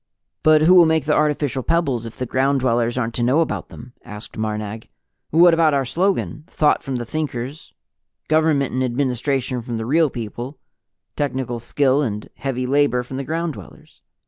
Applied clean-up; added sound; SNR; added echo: none; none; none; none.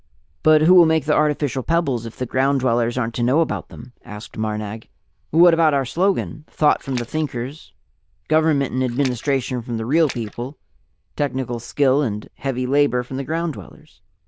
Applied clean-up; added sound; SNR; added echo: neural diffusion model UNIVERSE++.